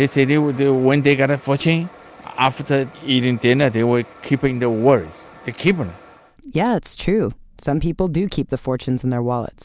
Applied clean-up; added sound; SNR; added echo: none; none; none; none.